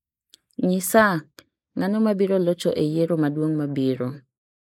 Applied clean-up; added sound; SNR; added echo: neural mask model Resemble Enhance denoiser.